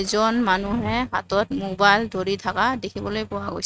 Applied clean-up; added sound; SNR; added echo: neural mask model RNNoise.